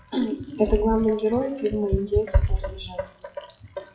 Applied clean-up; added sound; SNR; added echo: classical method WPE with log-MMSE.